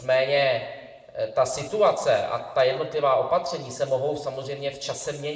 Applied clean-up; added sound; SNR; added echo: none; none; none; reverberation time 0.9 s.